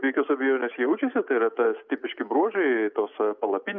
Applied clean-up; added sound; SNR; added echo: none; none; none; none.